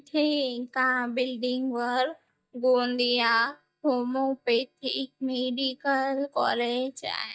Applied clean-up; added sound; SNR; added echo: neural mask model DeepFilterNet 3.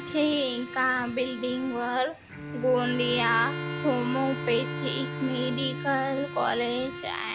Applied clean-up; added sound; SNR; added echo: none; Bowed string instrument + Bowed string instrument; 8 dB; none.